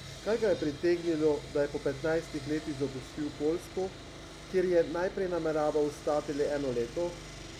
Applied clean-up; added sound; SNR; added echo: none; Sawing; 14 dB; none.